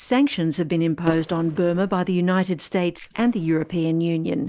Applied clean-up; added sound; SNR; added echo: neural mask model Resemble Enhance denoiser.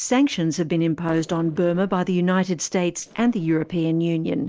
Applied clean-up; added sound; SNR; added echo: neural separator model SepFormer DNS4.